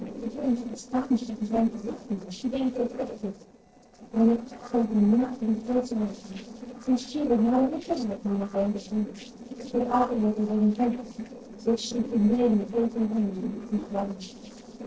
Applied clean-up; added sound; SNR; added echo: neural separator model SepFormer DNS4.